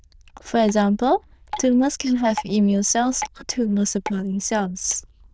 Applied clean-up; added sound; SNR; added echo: neural diffusion model UNIVERSE++.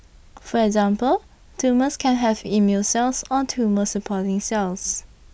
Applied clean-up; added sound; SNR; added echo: none; none; none; none.